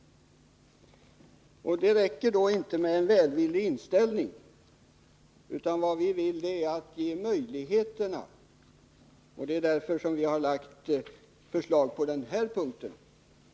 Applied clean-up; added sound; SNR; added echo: none; none; none; none.